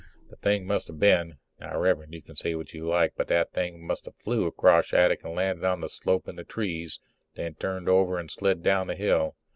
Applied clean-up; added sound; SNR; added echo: none; none; none; none.